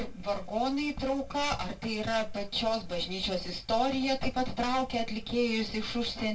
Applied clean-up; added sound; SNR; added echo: none; none; none; reverberation time 0.2 s.